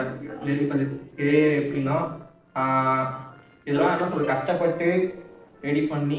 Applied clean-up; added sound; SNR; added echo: neural separator model SepFormer DNS4.